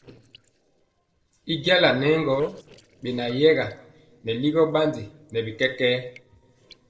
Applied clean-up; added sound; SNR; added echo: neural separator model SepFormer DNS4.